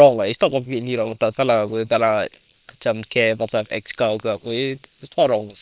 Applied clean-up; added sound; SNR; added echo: neural separator model SepFormer WHAM!.